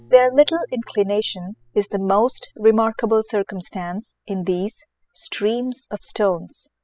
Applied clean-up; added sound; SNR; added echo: classical method spectral subtraction.